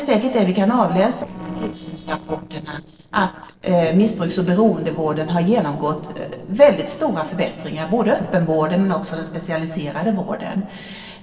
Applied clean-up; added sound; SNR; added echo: neural separator model SepFormer DNS4.